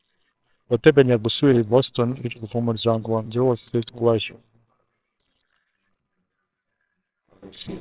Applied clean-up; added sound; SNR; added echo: neural separator model SepFormer WHAMR!.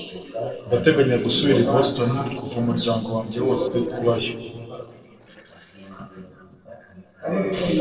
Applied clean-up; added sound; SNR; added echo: neural separator model SepFormer DNS4.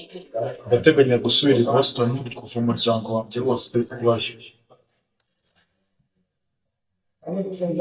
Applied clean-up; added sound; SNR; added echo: neural mask model DeepFilterNet 3.